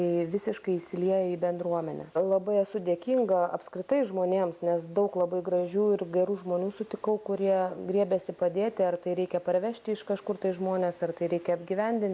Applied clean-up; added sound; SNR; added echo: none; none; none; none.